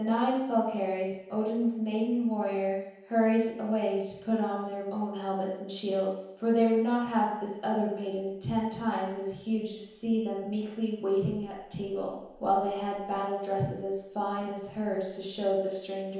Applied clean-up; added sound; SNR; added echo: none; none; none; reverberation time 0.9 s.